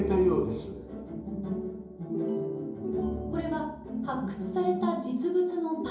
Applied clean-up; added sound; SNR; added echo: none; none; none; reverberation time 2.8 s.